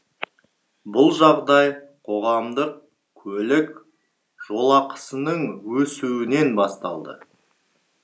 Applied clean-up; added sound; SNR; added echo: none; none; none; none.